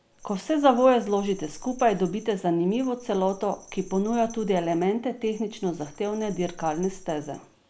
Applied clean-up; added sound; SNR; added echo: none; Bell; 20 dB; none.